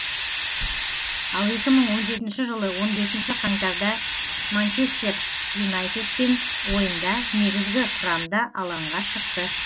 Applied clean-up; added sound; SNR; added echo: none; Hiss; -4 dB; none.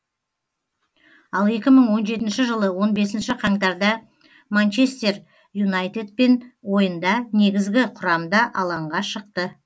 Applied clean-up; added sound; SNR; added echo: none; none; none; none.